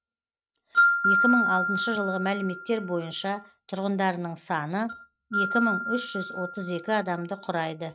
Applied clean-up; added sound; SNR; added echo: neural mask model RNNoise.